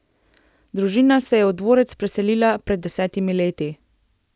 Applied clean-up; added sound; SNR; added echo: none; none; none; none.